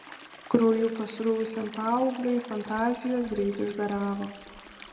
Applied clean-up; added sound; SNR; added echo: none; Stream; 18 dB; reverberation time 1.5 s.